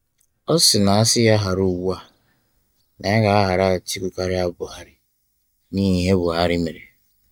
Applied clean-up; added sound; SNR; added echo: neural mask model DeepFilterNet 3.